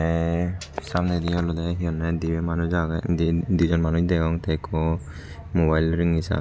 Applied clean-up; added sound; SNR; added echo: none; none; none; none.